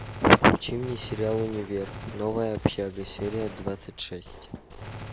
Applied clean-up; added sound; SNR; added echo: none; Gunshot, gunfire; 14 dB; none.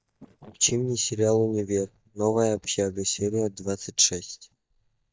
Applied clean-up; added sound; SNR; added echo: neural mask model DeepFilterNet 3.